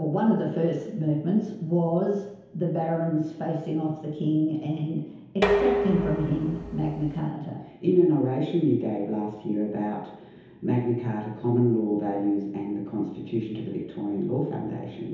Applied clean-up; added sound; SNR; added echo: none; Dishes, pots, and pans; 2 dB; reverberation time 1.0 s.